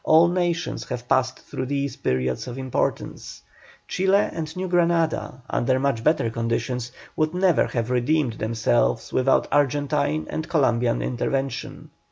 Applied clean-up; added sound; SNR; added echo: none; none; none; none.